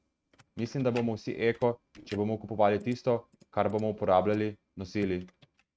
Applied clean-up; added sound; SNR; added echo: neural mask model RNNoise.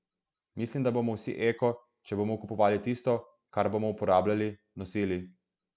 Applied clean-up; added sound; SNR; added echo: none; none; none; none.